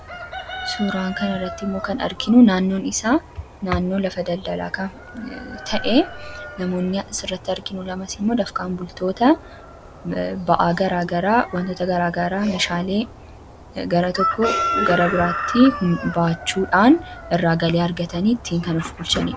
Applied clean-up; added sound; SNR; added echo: none; Chicken, rooster; 11 dB; none.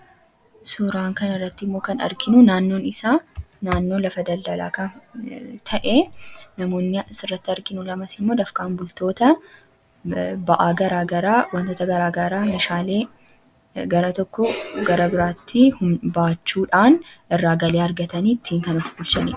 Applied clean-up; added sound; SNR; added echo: none; none; none; none.